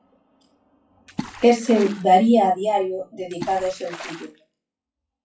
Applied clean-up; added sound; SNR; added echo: classical method WPE with log-MMSE.